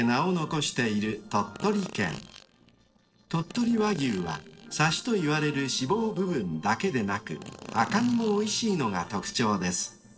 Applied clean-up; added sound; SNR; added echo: neural separator model SepFormer DNS4.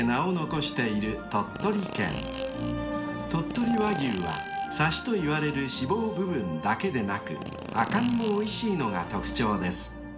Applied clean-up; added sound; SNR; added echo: none; Fart; 13 dB; reverberation time 1.2 s.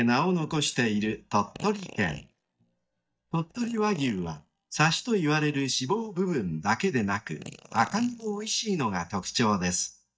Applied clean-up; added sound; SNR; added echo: neural mask model DeepFilterNet 3.